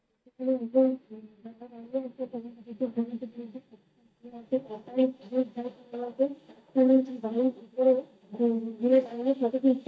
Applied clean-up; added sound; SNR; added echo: neural mask model DeepFilterNet 3.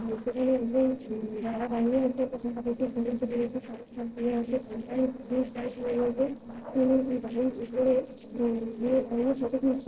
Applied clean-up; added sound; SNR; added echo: neural separator model SepFormer DNS4.